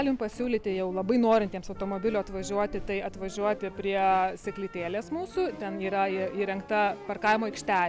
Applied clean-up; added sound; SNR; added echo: none; none; none; none.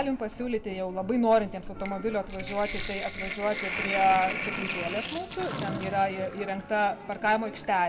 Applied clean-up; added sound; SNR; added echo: none; Sink (filling or washing); 8 dB; reverberation time 1.0 s.